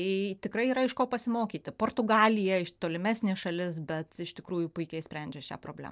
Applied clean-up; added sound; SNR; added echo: none; none; none; none.